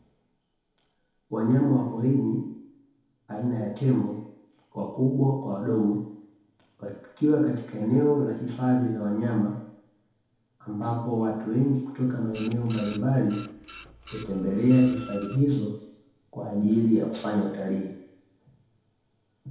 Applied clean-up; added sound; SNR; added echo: none; Printer; 18 dB; reverberation time 2.0 s.